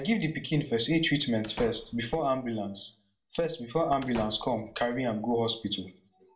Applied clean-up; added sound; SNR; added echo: none; Slam / Wood; 18 dB; reverberation time 0.3 s.